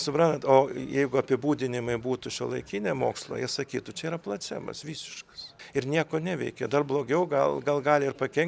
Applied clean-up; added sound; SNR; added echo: none; none; none; none.